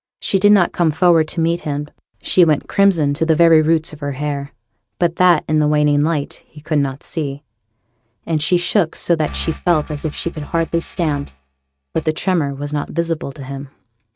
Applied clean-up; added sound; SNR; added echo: neural mask model RNNoise.